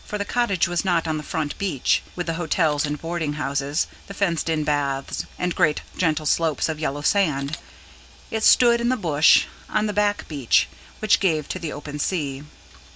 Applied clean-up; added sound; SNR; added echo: none; Camera; 17 dB; none.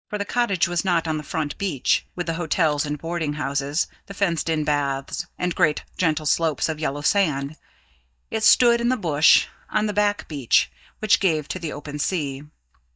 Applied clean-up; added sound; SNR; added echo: neural mask model DeepFilterNet 3.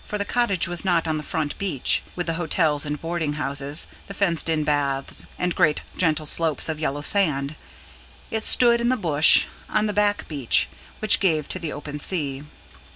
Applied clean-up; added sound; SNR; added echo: none; none; none; none.